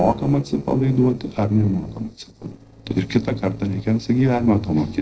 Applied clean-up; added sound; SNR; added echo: neural separator model SepFormer DNS4.